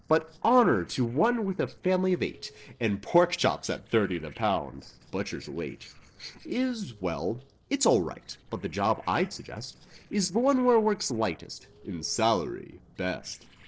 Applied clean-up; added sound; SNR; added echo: neural separator model SepFormer DNS4.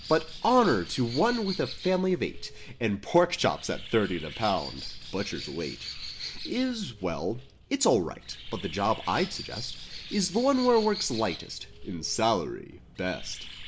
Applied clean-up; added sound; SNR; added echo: none; Bird; 13 dB; none.